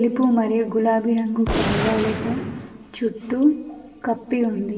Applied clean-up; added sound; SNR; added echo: none; Gunshot, gunfire; 9 dB; reverberation time 2.3 s.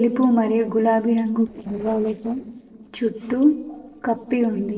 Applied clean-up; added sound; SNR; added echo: neural separator model SepFormer DNS4.